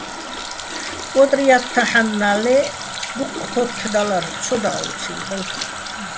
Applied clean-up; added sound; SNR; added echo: none; Water tap, faucet; 8 dB; none.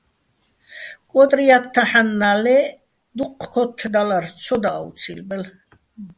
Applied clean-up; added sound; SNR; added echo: none; none; none; none.